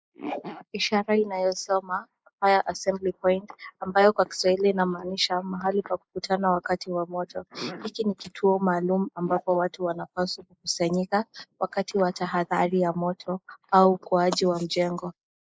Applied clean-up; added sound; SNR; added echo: neural mask model Resemble Enhance denoiser.